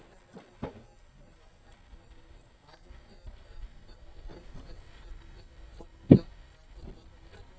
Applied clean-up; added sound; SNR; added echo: neural mask model DeepFilterNet 3.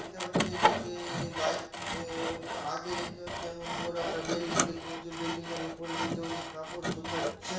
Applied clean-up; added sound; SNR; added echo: none; Sawing; -4 dB; reverberation time 0.6 s.